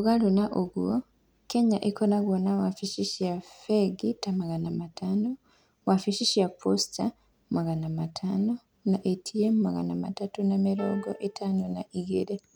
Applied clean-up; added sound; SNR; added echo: none; Piano; 17 dB; none.